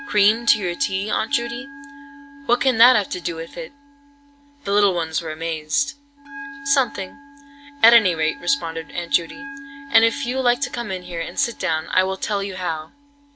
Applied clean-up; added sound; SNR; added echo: none; Whoosh, swoosh, swish + Bell; 17 dB; none.